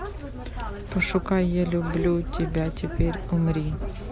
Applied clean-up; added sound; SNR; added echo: none; none; none; none.